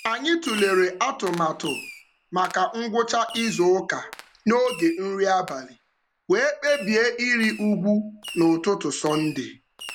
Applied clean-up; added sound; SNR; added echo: none; Fireworks; 17 dB; none.